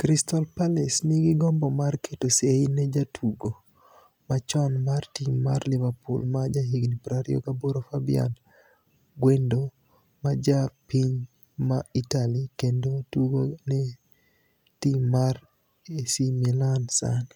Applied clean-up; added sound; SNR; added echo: none; none; none; none.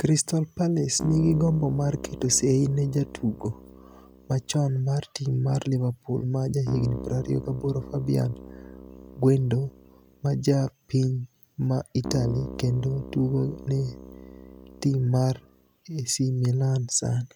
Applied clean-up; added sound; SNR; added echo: none; Keyboard (musical); 13 dB; none.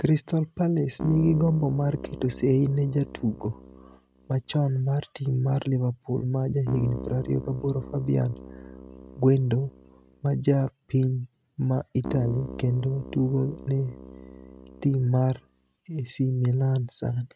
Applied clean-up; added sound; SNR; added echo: neural mask model RNNoise.